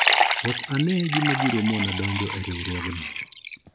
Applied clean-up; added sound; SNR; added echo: none; Liquid; -2 dB; none.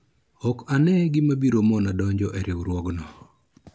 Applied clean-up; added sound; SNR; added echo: none; none; none; none.